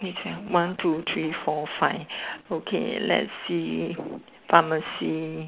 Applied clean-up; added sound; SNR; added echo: none; none; none; none.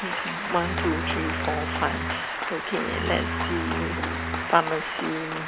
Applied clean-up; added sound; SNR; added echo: none; Bowed string instrument + Applause; 0 dB; none.